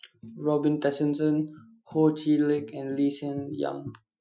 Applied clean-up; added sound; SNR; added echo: classical method Wiener filter.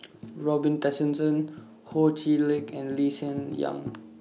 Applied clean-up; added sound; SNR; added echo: none; Tambourine; 18 dB; none.